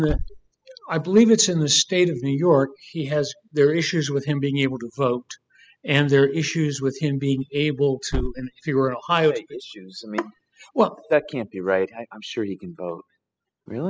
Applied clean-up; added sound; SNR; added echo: classical method spectral subtraction.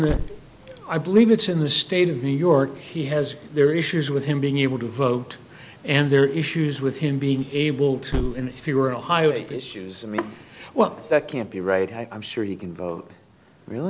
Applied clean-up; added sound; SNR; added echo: none; Thump, thud; 15 dB; none.